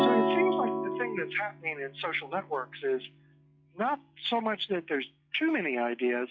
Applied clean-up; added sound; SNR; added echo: classical method log-MMSE.